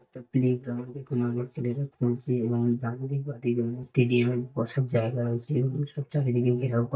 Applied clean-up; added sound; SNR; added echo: neural mask model DeepFilterNet 3.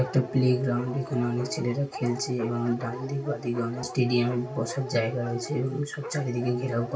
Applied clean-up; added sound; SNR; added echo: none; Dog; 12 dB; reverberation time 0.2 s.